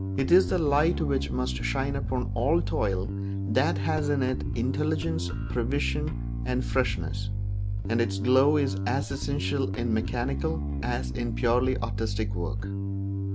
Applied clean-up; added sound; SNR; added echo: none; Bass guitar; 1 dB; none.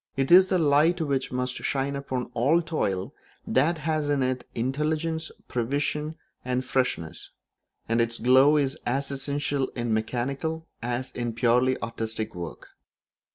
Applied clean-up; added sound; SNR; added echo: none; none; none; none.